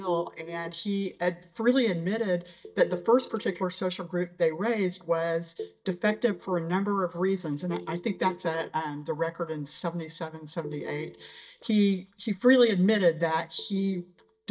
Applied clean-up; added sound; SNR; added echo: neural mask model DeepFilterNet 3.